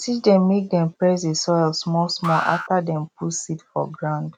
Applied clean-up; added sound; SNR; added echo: neural mask model RNNoise.